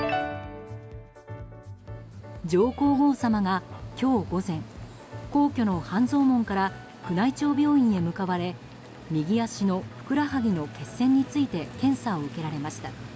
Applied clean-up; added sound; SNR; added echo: none; none; none; none.